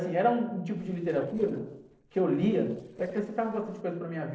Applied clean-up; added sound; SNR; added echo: neural separator model SepFormer DNS4.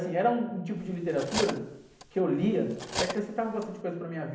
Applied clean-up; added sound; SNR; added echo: none; Cutlery, silverware; 8 dB; reverberation time 0.8 s.